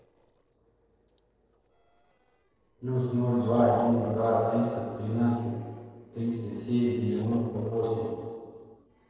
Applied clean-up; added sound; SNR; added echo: neural separator model SepFormer DNS4.